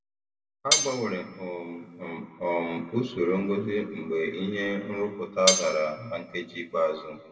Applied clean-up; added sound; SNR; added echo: none; Cutlery, silverware; 1 dB; reverberation time 1.3 s.